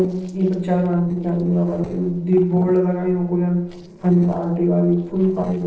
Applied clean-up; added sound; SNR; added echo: neural separator model SepFormer DNS4.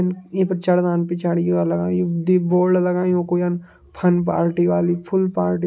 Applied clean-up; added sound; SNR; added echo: none; none; none; none.